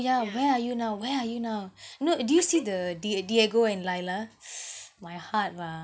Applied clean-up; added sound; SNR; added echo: none; none; none; none.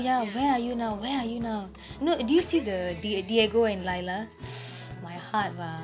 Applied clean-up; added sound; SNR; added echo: none; Guitar; 14 dB; none.